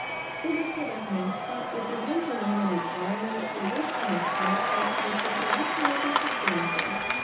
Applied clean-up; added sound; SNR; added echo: none; Applause / Crowd / Cheering; -3 dB; reverberation time 1.0 s.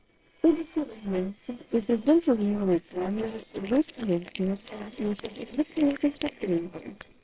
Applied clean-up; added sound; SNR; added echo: neural separator model SepFormer WHAMR!.